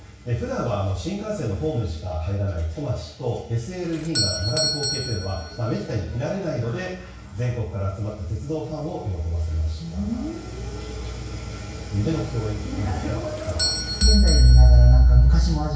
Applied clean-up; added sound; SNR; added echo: none; Doorbell; 13 dB; reverberation time 0.6 s.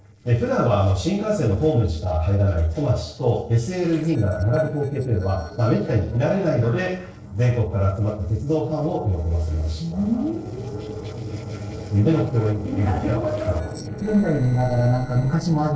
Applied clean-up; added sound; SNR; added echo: neural separator model SepFormer DNS4.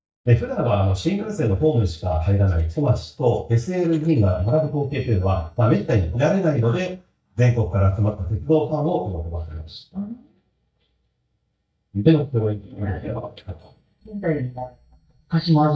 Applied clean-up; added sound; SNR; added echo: neural mask model DeepFilterNet 3.